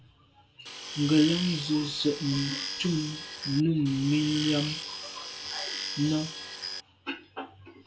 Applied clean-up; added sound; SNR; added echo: none; Tools; 7 dB; reverberation time 0.2 s.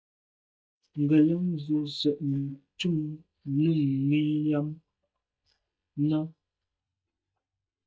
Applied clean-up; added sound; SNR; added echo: neural mask model DeepFilterNet 3.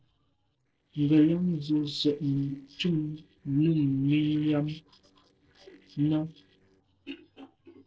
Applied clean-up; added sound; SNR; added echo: neural separator model SepFormer DNS4.